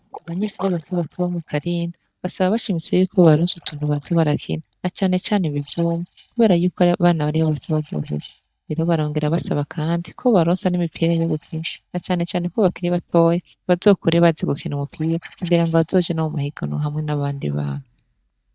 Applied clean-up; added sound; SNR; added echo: neural mask model DeepFilterNet 3.